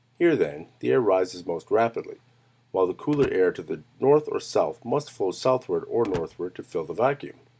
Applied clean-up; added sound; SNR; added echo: none; Slam / Wood; 19 dB; none.